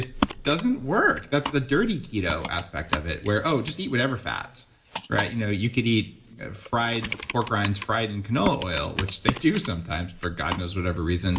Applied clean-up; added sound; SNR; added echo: none; Computer keyboard; 7 dB; reverberation time 0.4 s.